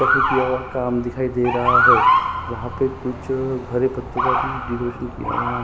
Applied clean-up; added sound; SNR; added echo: none; Motor vehicle (road) / Siren; -2 dB; none.